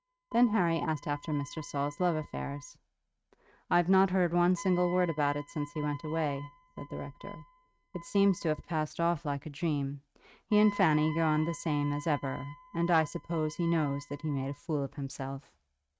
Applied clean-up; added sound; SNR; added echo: neural mask model RNNoise.